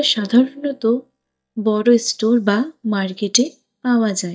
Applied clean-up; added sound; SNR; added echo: neural mask model DeepFilterNet 3.